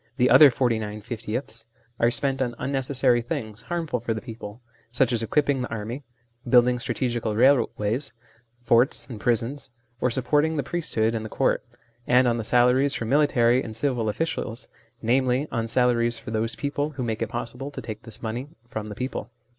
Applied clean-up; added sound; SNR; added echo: none; none; none; none.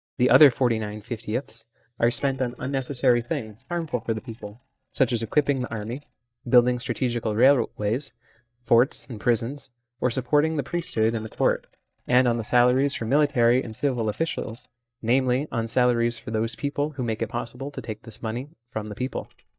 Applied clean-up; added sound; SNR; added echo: neural mask model DeepFilterNet 3.